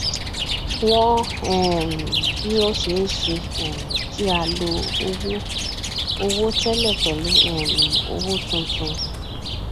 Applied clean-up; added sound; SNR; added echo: none; Chirp, tweet; -1 dB; none.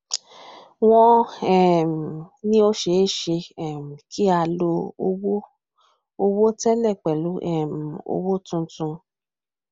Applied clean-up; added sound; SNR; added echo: none; none; none; none.